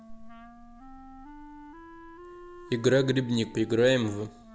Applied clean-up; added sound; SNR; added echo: none; Wind instrument, woodwind instrument; 19 dB; none.